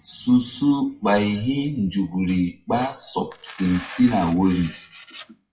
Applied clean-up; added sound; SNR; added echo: classical method WPE with log-MMSE.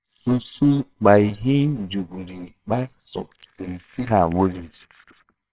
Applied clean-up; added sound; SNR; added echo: neural separator model SepFormer WHAMR!.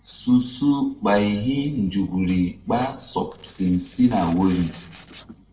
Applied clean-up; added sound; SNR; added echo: neural separator model SepFormer DNS4.